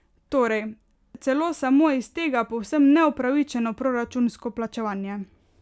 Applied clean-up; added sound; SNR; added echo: none; none; none; none.